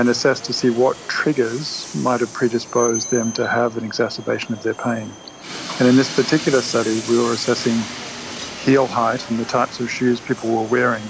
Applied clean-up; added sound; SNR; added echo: none; Train; 13 dB; none.